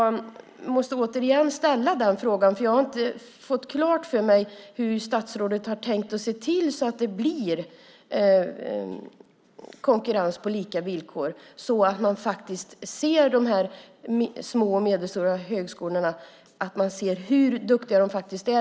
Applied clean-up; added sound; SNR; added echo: none; none; none; none.